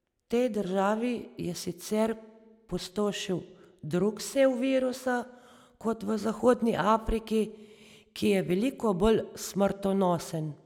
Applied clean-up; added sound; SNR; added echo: none; none; none; none.